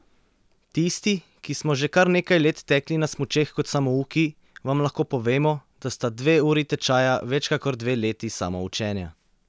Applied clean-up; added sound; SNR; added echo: none; none; none; none.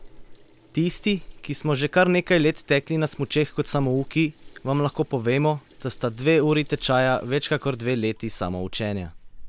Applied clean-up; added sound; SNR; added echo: none; Sink (filling or washing) / Water tap, faucet; 18 dB; none.